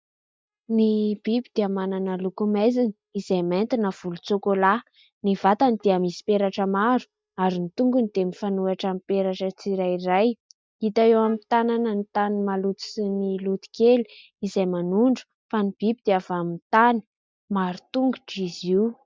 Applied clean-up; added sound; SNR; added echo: neural mask model DeepFilterNet 3.